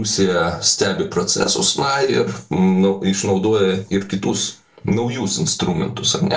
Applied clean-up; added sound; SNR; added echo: none; none; none; reverberation time 0.2 s.